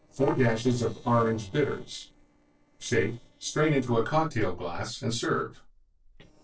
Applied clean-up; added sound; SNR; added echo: neural separator model SepFormer DNS4.